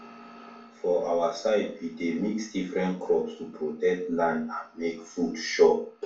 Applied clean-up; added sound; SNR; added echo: none; none; none; reverberation time 0.4 s.